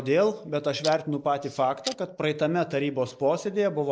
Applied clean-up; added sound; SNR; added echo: neural mask model Resemble Enhance denoiser.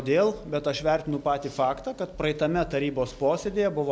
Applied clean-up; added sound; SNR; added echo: none; none; none; none.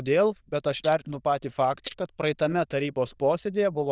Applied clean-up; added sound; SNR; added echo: neural diffusion model UNIVERSE++.